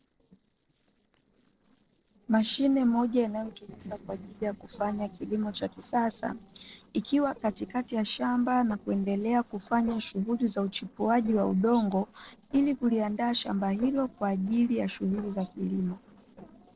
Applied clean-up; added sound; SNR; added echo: neural separator model SepFormer DNS4.